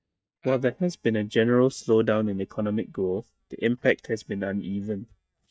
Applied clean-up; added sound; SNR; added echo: neural mask model DeepFilterNet 3.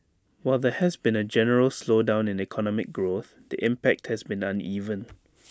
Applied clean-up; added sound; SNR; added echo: none; none; none; none.